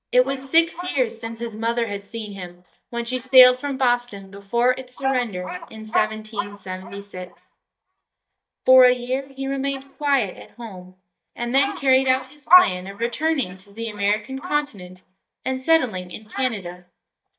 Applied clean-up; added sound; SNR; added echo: neural mask model DeepFilterNet 3.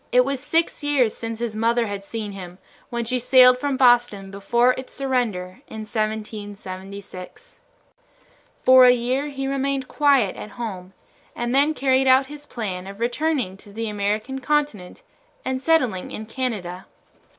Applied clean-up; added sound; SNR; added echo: none; none; none; none.